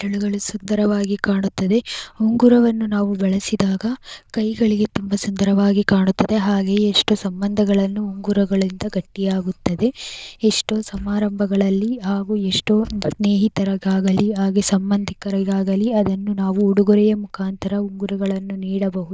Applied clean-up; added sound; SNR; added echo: neural diffusion model UNIVERSE++.